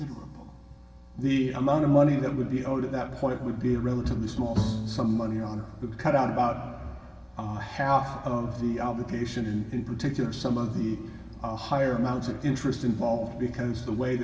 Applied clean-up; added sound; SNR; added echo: none; Bowed string instrument; 4 dB; reverberation time 1.9 s.